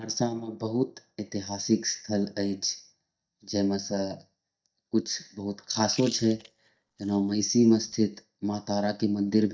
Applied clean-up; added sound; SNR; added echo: neural mask model DeepFilterNet 3.